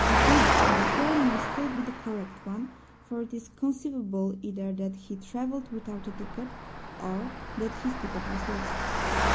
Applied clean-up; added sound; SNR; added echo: none; Engine; -3 dB; none.